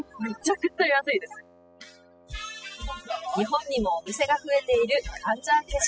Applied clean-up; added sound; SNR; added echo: classical method spectral subtraction.